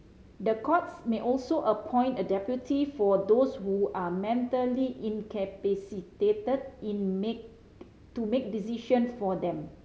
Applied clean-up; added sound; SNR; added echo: none; none; none; none.